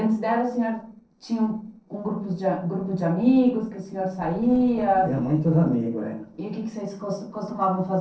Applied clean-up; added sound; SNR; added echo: neural separator model SepFormer DNS4.